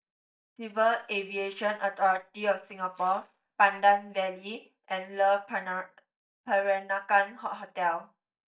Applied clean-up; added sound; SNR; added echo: neural mask model DeepFilterNet 3.